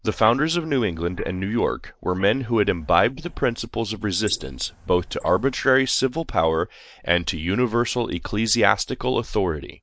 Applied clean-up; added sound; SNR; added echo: neural mask model Resemble Enhance denoiser.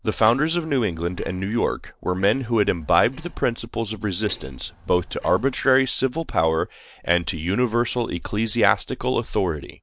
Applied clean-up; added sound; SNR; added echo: neural separator model SepFormer DNS4.